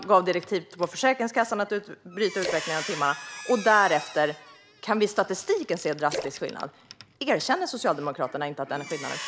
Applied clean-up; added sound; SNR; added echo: none; Squeak + Splash, splatter; 14 dB; none.